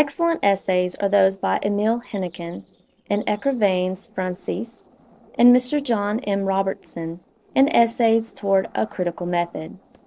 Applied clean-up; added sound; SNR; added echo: neural separator model SepFormer DNS4.